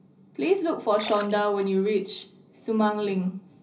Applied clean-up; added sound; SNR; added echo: none; Splash, splatter; 19 dB; reverberation time 0.5 s.